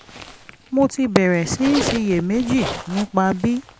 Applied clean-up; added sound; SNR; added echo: none; Zipper (clothing); 12 dB; none.